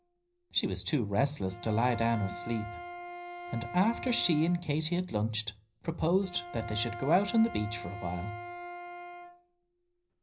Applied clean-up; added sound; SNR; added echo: none; Bowed string instrument; 13 dB; reverberation time 0.4 s.